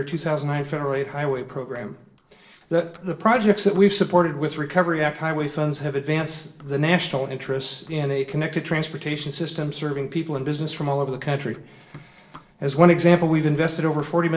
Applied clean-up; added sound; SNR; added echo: neural separator model SepFormer DNS4.